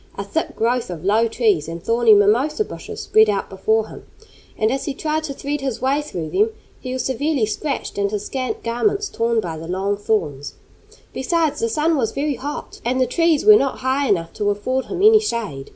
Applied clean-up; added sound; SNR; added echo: none; none; none; none.